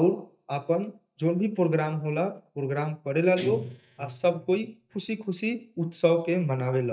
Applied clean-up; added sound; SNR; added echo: neural mask model DeepFilterNet 3.